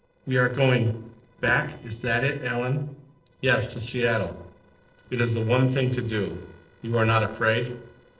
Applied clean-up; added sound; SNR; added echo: neural separator model SepFormer DNS4.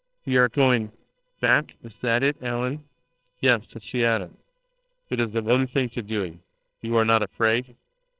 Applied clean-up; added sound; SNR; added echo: neural separator model SepFormer WHAMR!.